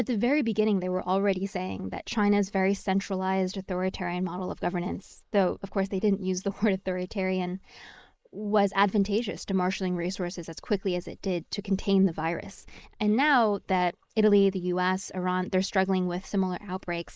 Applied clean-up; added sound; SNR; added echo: neural mask model Resemble Enhance denoiser.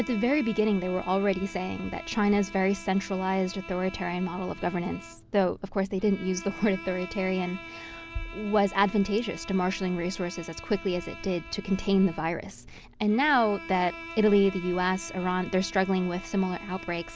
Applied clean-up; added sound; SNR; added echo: none; Bowed string instrument; 16 dB; none.